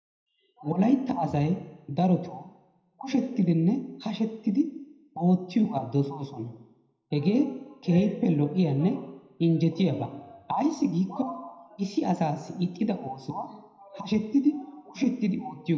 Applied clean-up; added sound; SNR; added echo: none; none; none; reverberation time 0.7 s.